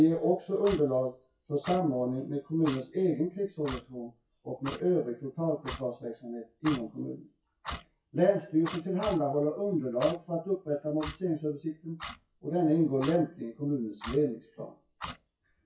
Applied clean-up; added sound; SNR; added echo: classical method WPE with log-MMSE.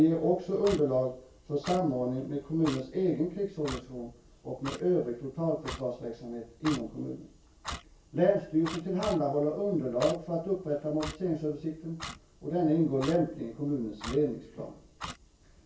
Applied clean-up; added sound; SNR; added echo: none; Clock; 15 dB; reverberation time 0.3 s.